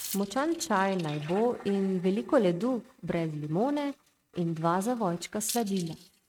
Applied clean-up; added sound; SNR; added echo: neural mask model RNNoise.